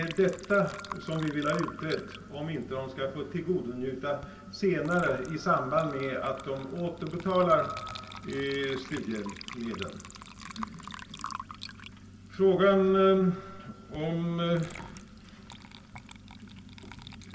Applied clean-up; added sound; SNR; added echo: none; Water / Liquid; 16 dB; reverberation time 0.3 s.